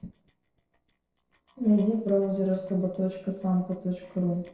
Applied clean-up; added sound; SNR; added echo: neural separator model SepFormer DNS4.